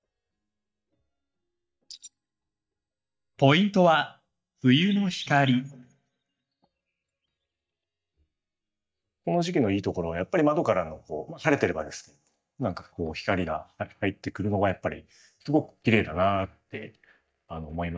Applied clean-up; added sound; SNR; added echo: neural mask model DeepFilterNet 3.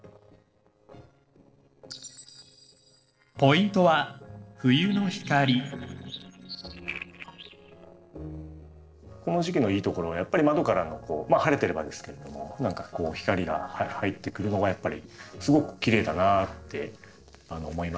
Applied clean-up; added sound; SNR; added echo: neural separator model SepFormer DNS4.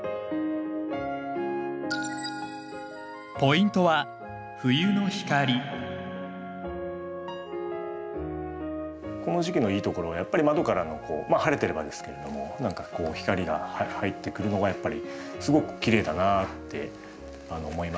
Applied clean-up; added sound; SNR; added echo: none; none; none; none.